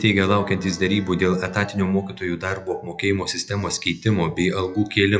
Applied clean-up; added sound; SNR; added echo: classical method WPE with log-MMSE.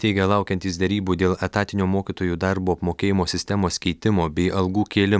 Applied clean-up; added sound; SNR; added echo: none; none; none; none.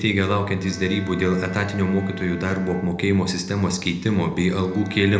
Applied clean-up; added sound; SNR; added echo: none; Bowed string instrument; 19 dB; reverberation time 0.7 s.